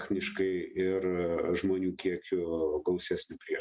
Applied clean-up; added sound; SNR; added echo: none; none; none; none.